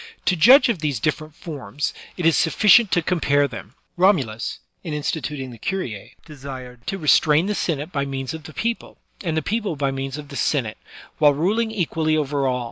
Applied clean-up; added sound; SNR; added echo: none; none; none; none.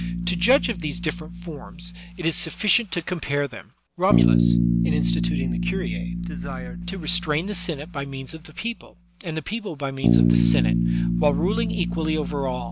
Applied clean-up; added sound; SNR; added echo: none; Bass guitar; -3 dB; none.